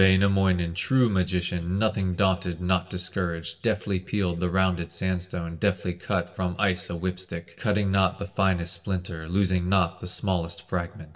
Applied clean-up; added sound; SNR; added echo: none; none; none; reverberation time 0.7 s.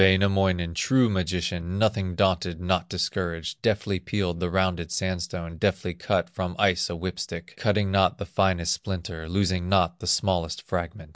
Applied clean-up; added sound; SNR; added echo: none; none; none; none.